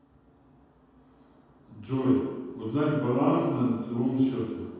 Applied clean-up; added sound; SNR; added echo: none; none; none; reverberation time 1.2 s.